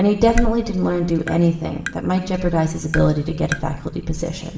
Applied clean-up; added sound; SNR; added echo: none; Tap; 17 dB; reverberation time 0.9 s.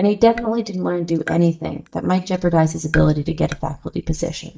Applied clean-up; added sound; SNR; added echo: neural mask model DeepFilterNet 3.